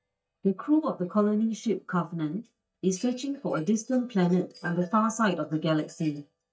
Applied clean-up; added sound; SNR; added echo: neural mask model DeepFilterNet 3.